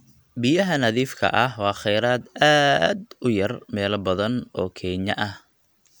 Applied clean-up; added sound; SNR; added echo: none; none; none; none.